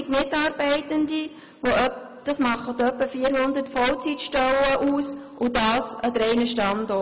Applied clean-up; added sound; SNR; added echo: none; none; none; none.